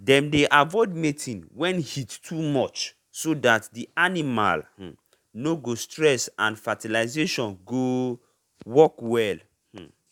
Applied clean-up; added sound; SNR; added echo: none; none; none; none.